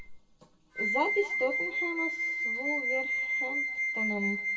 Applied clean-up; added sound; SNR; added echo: none; Wind instrument, woodwind instrument; -4 dB; reverberation time 1.6 s.